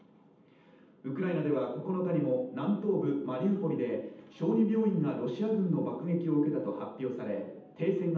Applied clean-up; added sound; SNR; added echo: none; none; none; reverberation time 0.8 s.